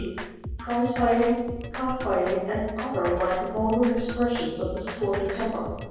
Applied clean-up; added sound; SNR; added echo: none; Drum kit; 10 dB; reverberation time 1.3 s.